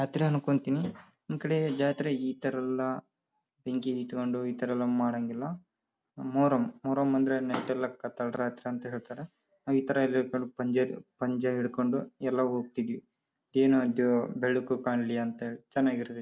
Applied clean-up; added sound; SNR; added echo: none; none; none; none.